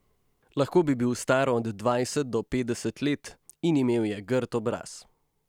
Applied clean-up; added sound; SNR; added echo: none; none; none; none.